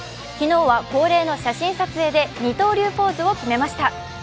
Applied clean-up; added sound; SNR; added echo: none; none; none; none.